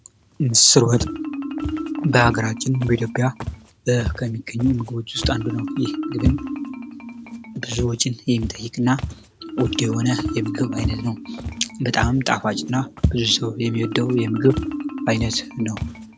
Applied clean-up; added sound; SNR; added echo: none; Marimba, xylophone + Walk, footsteps; 6 dB; none.